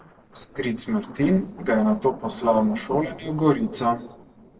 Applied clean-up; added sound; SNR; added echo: neural separator model SepFormer DNS4.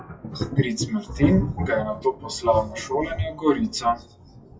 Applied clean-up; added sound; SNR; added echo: classical method WPE with log-MMSE.